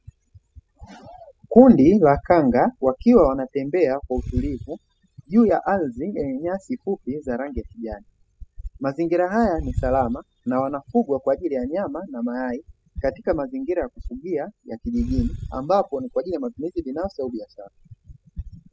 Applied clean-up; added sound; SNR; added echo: classical method spectral subtraction.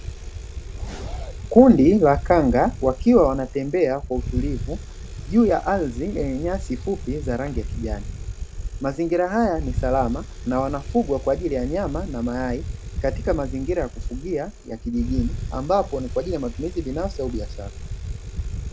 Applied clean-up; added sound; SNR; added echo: none; Bicycle; 7 dB; none.